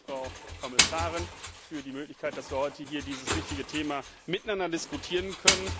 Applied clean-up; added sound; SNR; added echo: none; Engine; -1 dB; none.